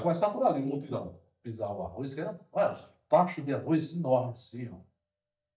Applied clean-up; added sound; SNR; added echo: neural mask model DeepFilterNet 3.